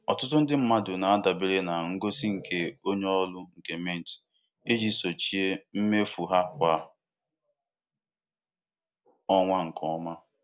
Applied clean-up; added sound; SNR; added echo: none; none; none; none.